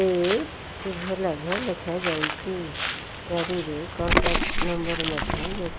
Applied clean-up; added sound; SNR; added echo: none; Bird; 0 dB; none.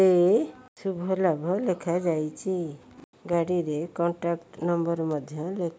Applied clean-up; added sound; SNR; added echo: none; none; none; none.